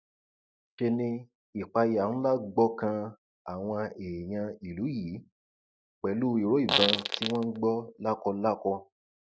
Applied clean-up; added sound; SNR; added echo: neural mask model DeepFilterNet 3.